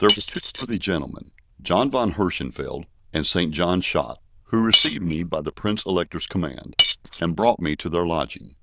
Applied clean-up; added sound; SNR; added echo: neural diffusion model UNIVERSE++.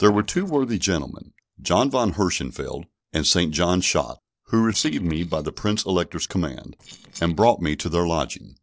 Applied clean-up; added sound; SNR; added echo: neural separator model SepFormer DNS4.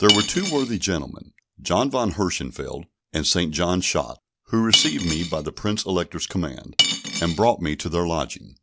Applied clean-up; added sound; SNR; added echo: none; Cutlery, silverware / Dishes, pots, and pans; 0 dB; none.